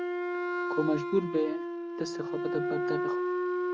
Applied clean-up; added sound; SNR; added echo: none; Wind instrument, woodwind instrument; -2 dB; none.